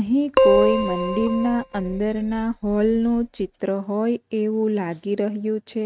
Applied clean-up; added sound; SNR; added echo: neural mask model RNNoise.